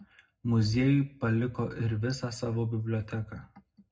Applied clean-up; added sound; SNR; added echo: none; none; none; reverberation time 0.3 s.